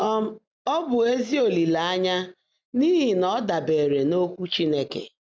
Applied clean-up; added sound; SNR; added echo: none; none; none; none.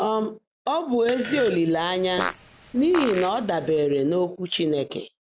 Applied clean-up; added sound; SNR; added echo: none; Fart + Fart; 10 dB; none.